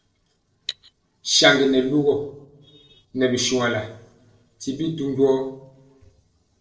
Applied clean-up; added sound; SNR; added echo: neural separator model SepFormer DNS4.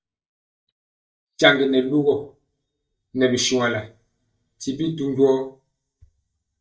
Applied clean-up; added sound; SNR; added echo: neural mask model DeepFilterNet 3.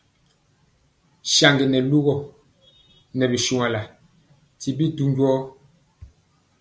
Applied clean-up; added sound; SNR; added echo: none; none; none; none.